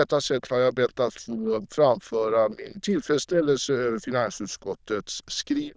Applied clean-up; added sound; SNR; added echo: neural diffusion model UNIVERSE++.